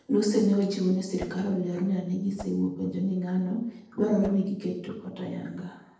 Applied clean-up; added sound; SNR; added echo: neural separator model SepFormer DNS4.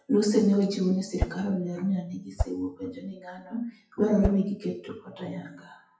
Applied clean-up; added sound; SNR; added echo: classical method WPE with log-MMSE.